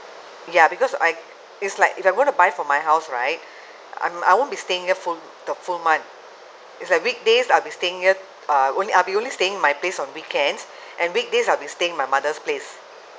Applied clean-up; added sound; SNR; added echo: none; none; none; none.